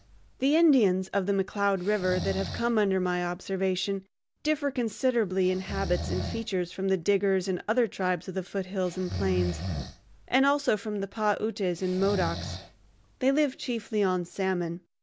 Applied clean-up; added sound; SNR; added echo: none; Breathing; 12 dB; none.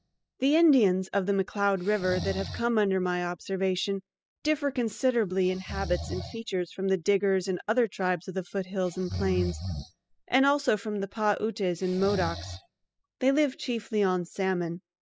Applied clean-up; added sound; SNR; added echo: classical method spectral subtraction.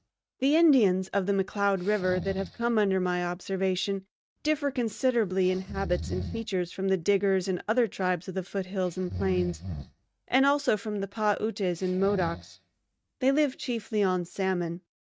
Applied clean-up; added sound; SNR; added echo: neural mask model RNNoise.